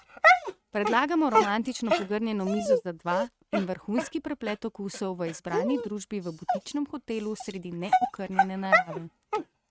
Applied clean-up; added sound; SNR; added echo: neural mask model RNNoise.